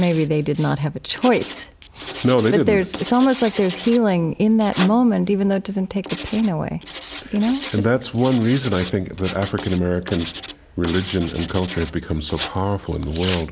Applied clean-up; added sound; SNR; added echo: none; Writing; 12 dB; none.